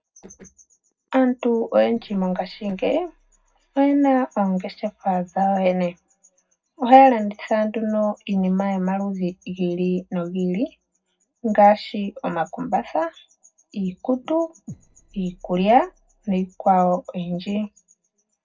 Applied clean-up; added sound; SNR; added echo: neural separator model SepFormer DNS4.